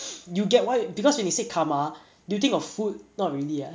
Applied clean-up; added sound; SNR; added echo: none; none; none; none.